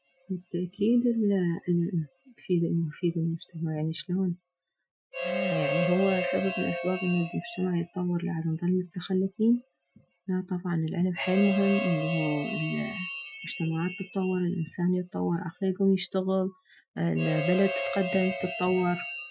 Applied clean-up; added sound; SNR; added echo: classical method Wiener filter.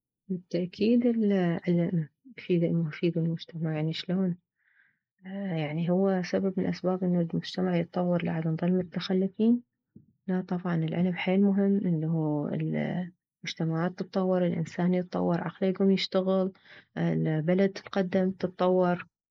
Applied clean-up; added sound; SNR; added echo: neural mask model Resemble Enhance denoiser.